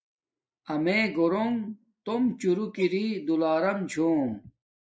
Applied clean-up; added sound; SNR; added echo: neural mask model Resemble Enhance denoiser.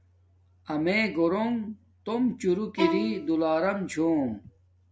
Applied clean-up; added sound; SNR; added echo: none; Bowed string instrument; 3 dB; none.